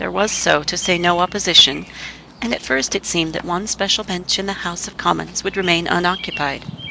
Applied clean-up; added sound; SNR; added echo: none; Bird vocalization, bird call, bird song; 15 dB; none.